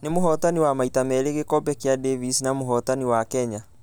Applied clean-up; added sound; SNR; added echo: none; none; none; none.